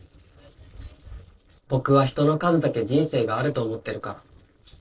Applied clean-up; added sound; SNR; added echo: neural separator model SepFormer DNS4.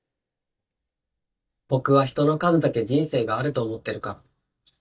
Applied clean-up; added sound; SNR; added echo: neural mask model DeepFilterNet 3.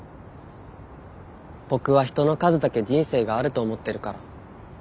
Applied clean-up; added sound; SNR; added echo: none; none; none; none.